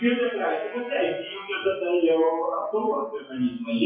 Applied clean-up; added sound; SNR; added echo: classical method WPE with log-MMSE.